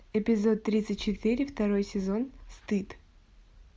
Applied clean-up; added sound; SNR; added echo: none; none; none; none.